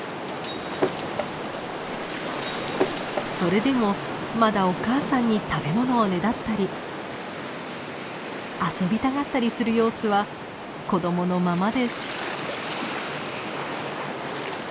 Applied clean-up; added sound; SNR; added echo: none; Shatter; 5 dB; none.